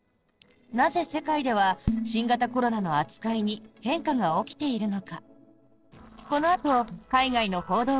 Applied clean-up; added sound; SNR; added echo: neural separator model SepFormer DNS4.